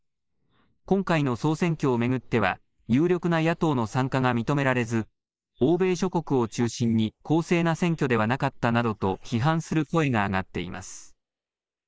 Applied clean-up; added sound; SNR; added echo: neural mask model Resemble Enhance denoiser.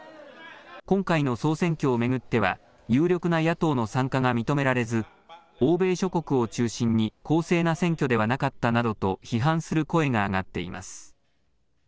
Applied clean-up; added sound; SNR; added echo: none; none; none; none.